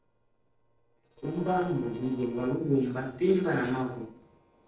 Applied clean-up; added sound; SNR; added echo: neural separator model SepFormer DNS4.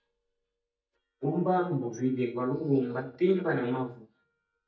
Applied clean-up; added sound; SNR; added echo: neural mask model DeepFilterNet 3.